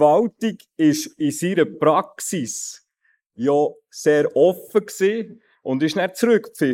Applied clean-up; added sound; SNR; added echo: neural mask model Resemble Enhance denoiser.